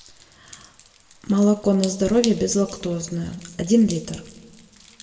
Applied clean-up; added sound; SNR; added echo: none; Drip; 19 dB; reverberation time 1.1 s.